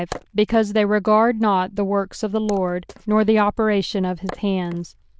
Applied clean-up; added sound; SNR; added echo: neural diffusion model UNIVERSE++.